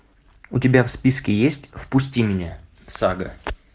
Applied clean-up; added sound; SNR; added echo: none; none; none; none.